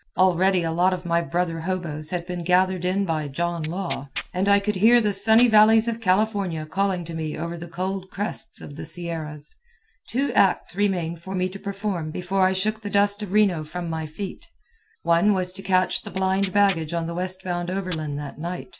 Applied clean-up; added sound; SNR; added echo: none; Tearing; 17 dB; none.